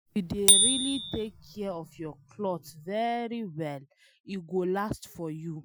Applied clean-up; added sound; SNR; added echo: classical method Wiener filter.